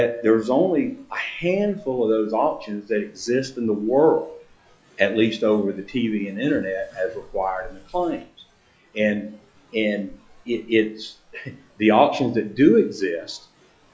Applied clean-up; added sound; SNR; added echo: classical method log-MMSE.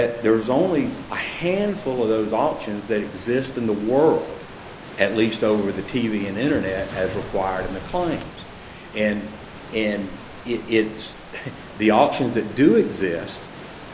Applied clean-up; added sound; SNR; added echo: none; Waves, surf; 15 dB; none.